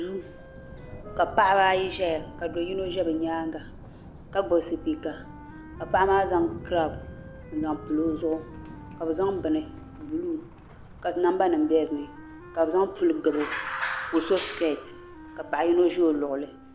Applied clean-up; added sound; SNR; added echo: none; Wind instrument, woodwind instrument + Thunder; 15 dB; none.